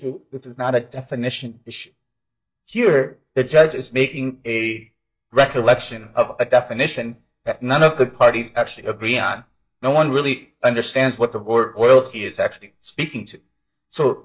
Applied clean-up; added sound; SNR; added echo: neural mask model DeepFilterNet 3.